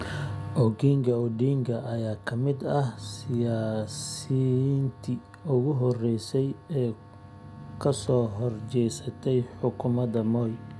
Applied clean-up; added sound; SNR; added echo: none; none; none; none.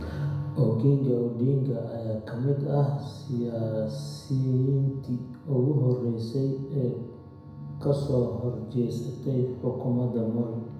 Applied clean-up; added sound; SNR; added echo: none; none; none; reverberation time 1.0 s.